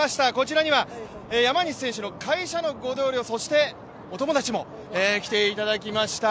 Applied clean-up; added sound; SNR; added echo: none; none; none; none.